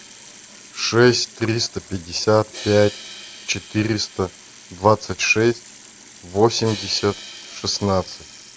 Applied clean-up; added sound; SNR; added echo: none; Crash cymbal + Sink (filling or washing) / Water tap, faucet; 17 dB; none.